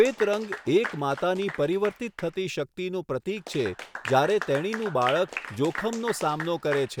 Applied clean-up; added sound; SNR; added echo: none; Applause / Clapping; 12 dB; none.